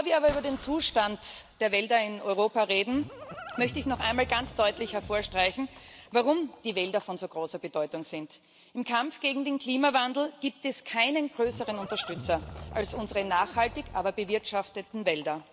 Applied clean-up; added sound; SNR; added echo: none; Livestock, farm animals, working animals + Explosion; 17 dB; none.